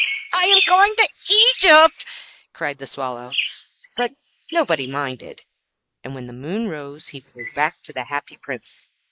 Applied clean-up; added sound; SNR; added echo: neural mask model Resemble Enhance denoiser.